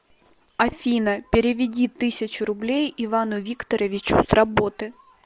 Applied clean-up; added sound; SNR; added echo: none; none; none; none.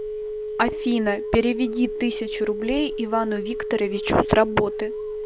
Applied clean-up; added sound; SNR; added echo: none; Telephone; 6 dB; none.